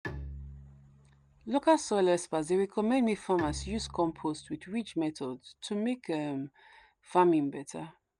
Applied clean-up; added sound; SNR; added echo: none; Bowed string instrument; 16 dB; none.